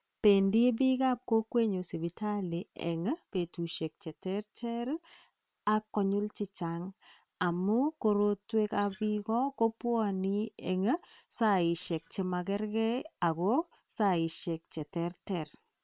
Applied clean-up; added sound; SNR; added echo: neural separator model SepFormer WHAM!.